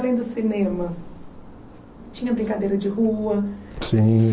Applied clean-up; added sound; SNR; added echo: none; none; none; none.